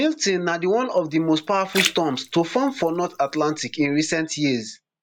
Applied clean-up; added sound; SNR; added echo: none; Splash, splatter; 11 dB; none.